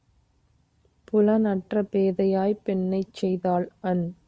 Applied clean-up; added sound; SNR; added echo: none; none; none; none.